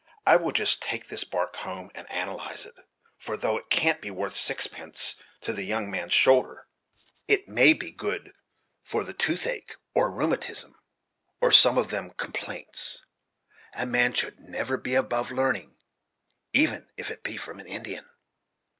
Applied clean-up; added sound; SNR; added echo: none; none; none; none.